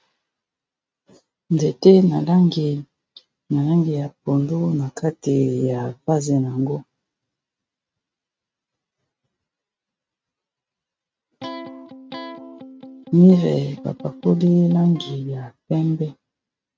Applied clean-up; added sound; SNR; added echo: neural mask model RNNoise.